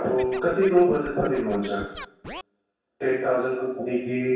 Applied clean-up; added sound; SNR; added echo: none; Scratching (performance technique); 15 dB; reverberation time 0.7 s.